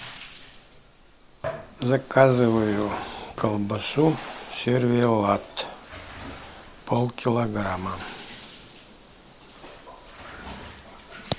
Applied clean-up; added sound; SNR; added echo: none; Bathtub (filling or washing); 16 dB; none.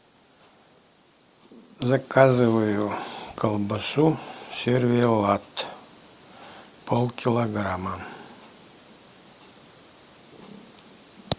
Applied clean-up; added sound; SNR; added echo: none; none; none; none.